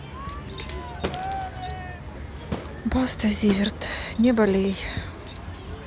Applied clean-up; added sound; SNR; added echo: none; Crowd / Fireworks + Keys jangling; 12 dB; none.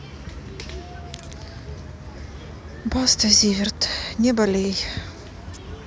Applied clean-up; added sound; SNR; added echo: none; none; none; none.